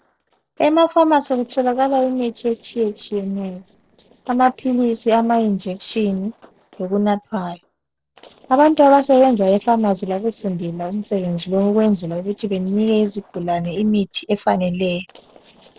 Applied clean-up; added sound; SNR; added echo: neural separator model SepFormer DNS4.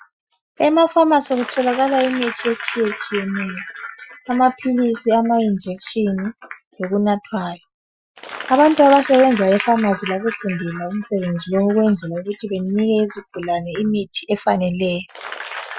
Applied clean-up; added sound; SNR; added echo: classical method Wiener filter.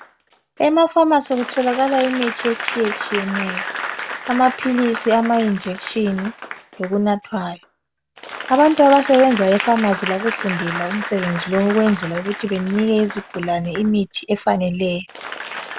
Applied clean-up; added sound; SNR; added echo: none; Applause / Crowd; 10 dB; none.